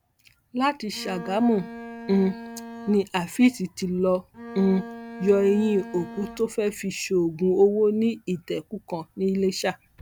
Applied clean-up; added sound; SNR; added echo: none; Bowed string instrument; 14 dB; none.